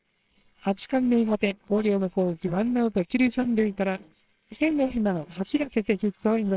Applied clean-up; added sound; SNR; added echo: neural separator model SepFormer WHAMR!.